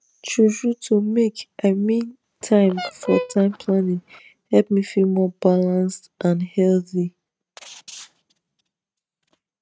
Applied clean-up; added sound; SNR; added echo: neural mask model RNNoise.